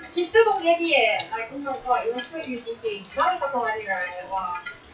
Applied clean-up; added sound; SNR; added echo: classical method WPE with log-MMSE.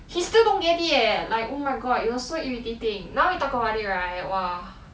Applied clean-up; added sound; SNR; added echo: none; none; none; none.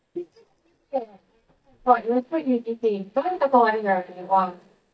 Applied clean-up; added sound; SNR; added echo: neural mask model DeepFilterNet 3.